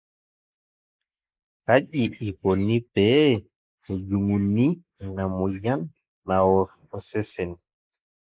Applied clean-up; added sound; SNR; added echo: neural mask model Resemble Enhance denoiser.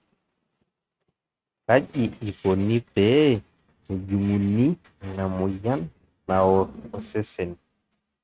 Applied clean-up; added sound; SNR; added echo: neural mask model RNNoise.